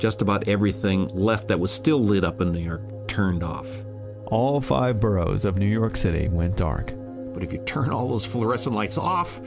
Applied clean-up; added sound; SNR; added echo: none; none; none; none.